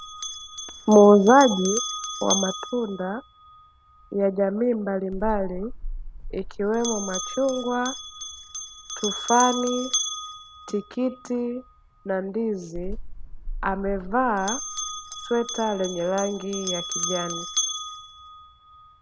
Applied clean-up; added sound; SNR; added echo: none; Bell; 8 dB; none.